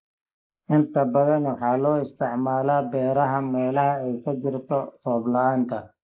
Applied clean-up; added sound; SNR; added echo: neural mask model Resemble Enhance denoiser.